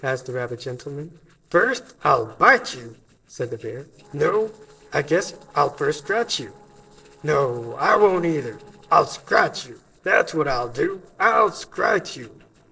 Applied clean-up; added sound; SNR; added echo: neural separator model SepFormer DNS4.